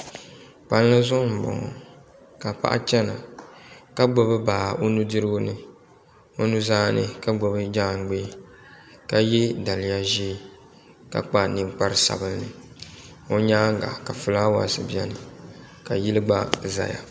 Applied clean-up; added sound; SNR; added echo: none; none; none; none.